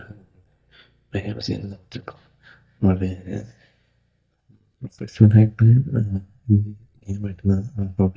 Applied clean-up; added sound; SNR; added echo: neural mask model DeepFilterNet 3.